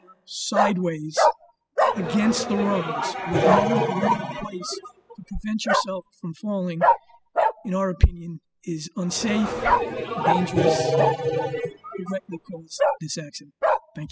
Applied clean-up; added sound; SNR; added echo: classical method spectral subtraction.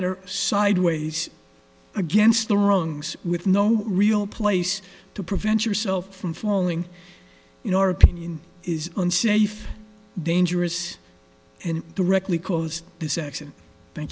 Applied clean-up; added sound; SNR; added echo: none; none; none; none.